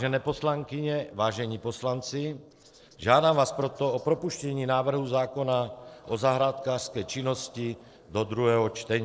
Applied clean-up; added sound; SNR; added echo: neural separator model SepFormer DNS4.